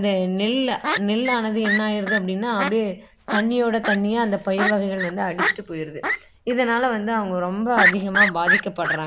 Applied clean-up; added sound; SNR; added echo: none; Fowl; 3 dB; none.